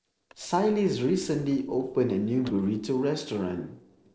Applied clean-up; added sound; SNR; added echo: neural separator model SepFormer DNS4.